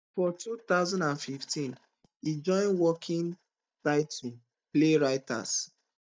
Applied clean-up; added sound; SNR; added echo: neural mask model DeepFilterNet 3.